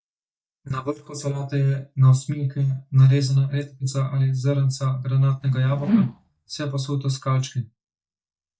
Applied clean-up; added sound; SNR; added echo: neural mask model DeepFilterNet 3.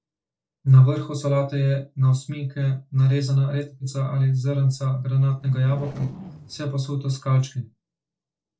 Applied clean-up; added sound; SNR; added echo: neural separator model SepFormer DNS4.